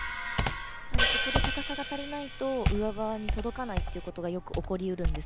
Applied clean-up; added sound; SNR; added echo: none; Computer keyboard + Hi-hat; -4 dB; none.